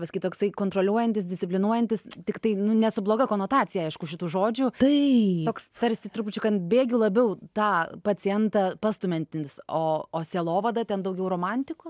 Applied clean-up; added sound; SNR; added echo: none; none; none; none.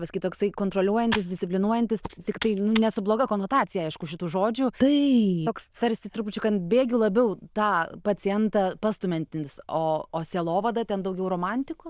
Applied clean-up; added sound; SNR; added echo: neural diffusion model UNIVERSE++.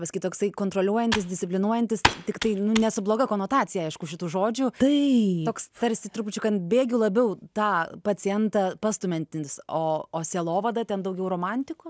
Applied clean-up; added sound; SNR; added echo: none; Computer keyboard; 7 dB; none.